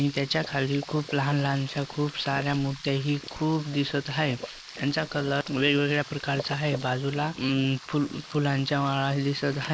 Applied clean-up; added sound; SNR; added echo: neural mask model Resemble Enhance denoiser.